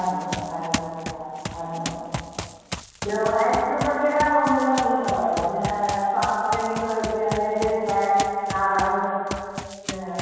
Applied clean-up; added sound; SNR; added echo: none; Run; 10 dB; reverberation time 2.1 s.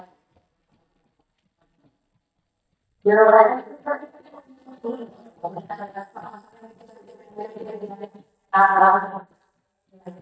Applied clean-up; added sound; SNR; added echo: neural mask model DeepFilterNet 3.